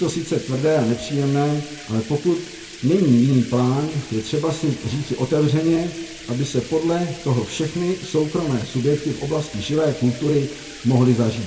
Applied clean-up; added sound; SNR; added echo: none; Bathtub (filling or washing); 18 dB; reverberation time 0.2 s.